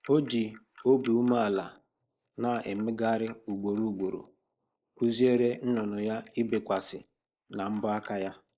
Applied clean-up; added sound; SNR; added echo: neural mask model Resemble Enhance denoiser.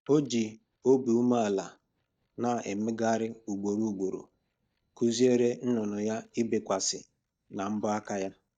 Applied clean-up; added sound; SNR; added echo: neural mask model DeepFilterNet 3.